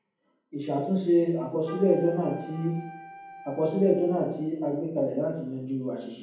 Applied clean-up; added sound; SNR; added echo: none; Wind instrument, woodwind instrument; 18 dB; reverberation time 1.2 s.